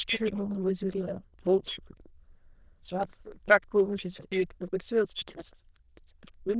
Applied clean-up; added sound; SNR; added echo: neural diffusion model UNIVERSE++.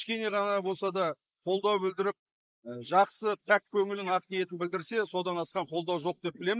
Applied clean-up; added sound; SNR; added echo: neural mask model Resemble Enhance denoiser.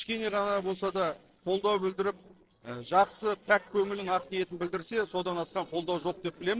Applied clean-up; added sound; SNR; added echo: neural separator model SepFormer DNS4.